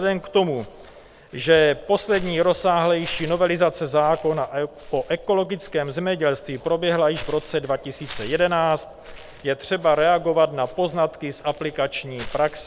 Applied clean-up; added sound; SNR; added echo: none; Walk, footsteps / Bird; 17 dB; none.